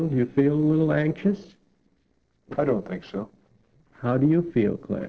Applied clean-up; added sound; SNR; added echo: neural separator model SepFormer DNS4.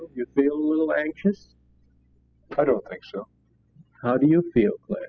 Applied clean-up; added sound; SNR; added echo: classical method spectral subtraction.